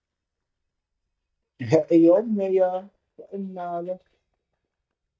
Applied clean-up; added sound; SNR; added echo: neural mask model DeepFilterNet 3.